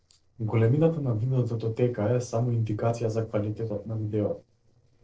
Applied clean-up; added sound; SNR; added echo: neural separator model SepFormer DNS4.